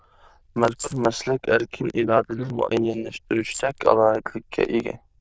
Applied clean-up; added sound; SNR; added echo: neural diffusion model UNIVERSE++.